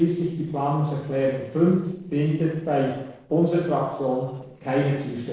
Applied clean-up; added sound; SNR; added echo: neural separator model SepFormer DNS4.